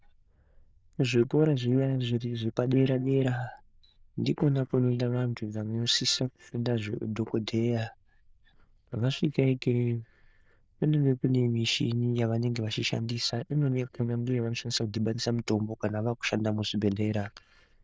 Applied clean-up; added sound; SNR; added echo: neural diffusion model UNIVERSE++.